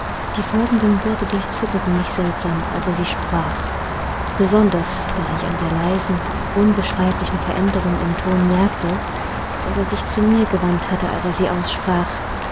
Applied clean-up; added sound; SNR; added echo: none; Rain; 3 dB; none.